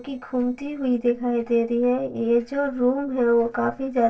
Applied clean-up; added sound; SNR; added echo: neural separator model SepFormer DNS4.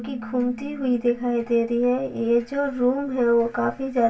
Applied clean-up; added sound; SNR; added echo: none; Keyboard (musical); 19 dB; reverberation time 0.2 s.